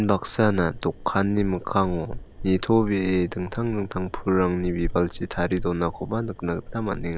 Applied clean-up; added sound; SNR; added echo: none; Fire; 11 dB; none.